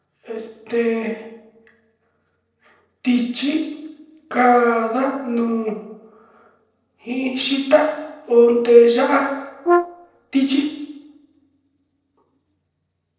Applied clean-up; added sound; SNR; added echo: neural separator model SepFormer DNS4.